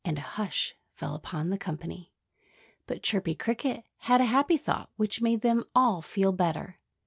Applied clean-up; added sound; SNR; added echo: none; none; none; none.